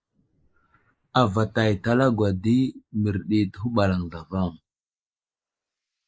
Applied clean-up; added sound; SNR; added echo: neural mask model Resemble Enhance denoiser.